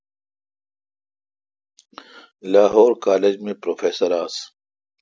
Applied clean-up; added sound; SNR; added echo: none; none; none; none.